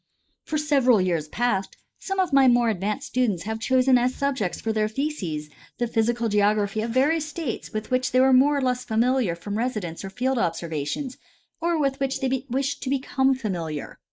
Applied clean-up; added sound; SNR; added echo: neural mask model Resemble Enhance denoiser.